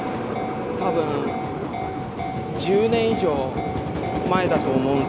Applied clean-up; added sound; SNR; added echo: none; Motor vehicle (road) / Siren; 13 dB; none.